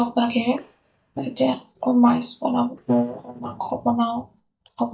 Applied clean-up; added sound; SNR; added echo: neural mask model DeepFilterNet 3.